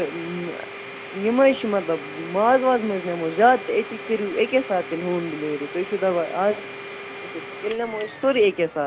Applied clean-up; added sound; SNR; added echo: none; Domestic sounds, home sounds; 13 dB; none.